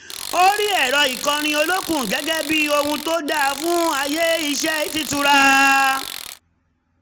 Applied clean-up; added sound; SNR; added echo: none; Tools; 11 dB; none.